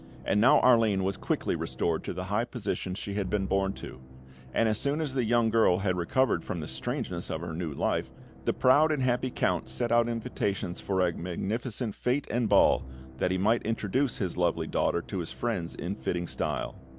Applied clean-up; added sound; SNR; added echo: none; Musical instrument; 18 dB; none.